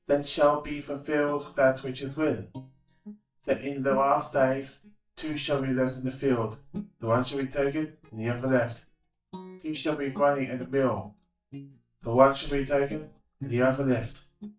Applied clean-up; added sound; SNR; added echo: neural mask model DeepFilterNet 3.